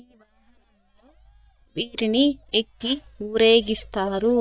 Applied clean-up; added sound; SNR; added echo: neural mask model DeepFilterNet 3.